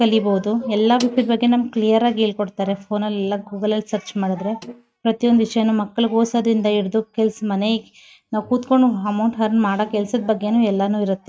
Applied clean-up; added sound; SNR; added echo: neural mask model RNNoise.